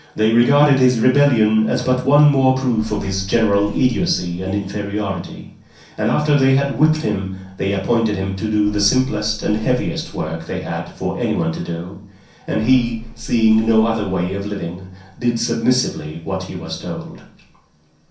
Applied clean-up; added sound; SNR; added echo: none; Bus / Engine; 16 dB; reverberation time 0.6 s.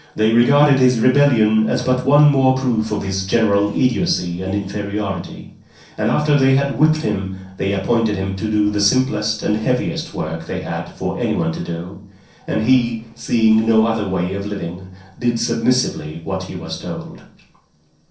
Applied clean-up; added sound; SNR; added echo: neural separator model SepFormer DNS4.